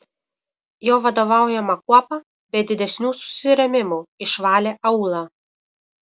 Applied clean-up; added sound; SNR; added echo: none; none; none; none.